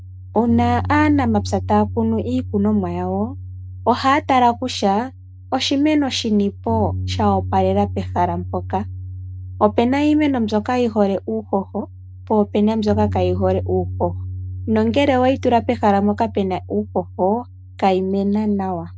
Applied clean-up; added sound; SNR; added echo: none; Bass guitar; 10 dB; none.